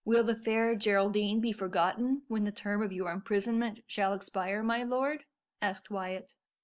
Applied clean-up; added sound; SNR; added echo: none; none; none; none.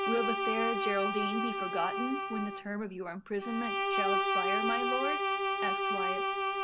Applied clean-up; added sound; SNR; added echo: none; Bowed string instrument; -4 dB; none.